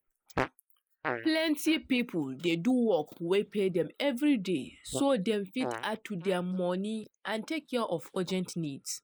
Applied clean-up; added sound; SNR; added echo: neural mask model Resemble Enhance denoiser.